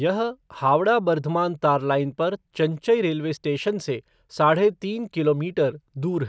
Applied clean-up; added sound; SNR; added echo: none; none; none; none.